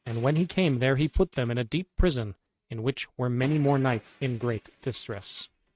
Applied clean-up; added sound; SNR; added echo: neural mask model RNNoise.